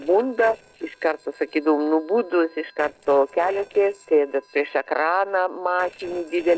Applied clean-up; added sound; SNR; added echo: neural separator model SepFormer DNS4.